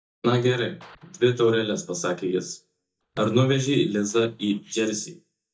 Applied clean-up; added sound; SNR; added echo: neural mask model DeepFilterNet 3.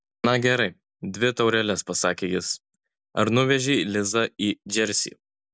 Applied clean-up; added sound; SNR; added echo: none; none; none; none.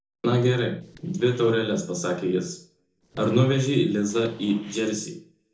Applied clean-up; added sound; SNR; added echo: neural separator model SepFormer DNS4.